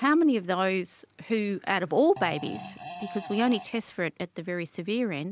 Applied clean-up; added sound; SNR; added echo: none; Fart; 14 dB; none.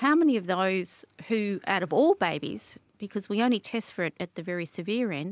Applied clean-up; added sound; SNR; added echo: none; none; none; none.